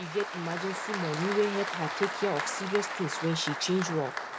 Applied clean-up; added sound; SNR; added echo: none; Applause; 4 dB; none.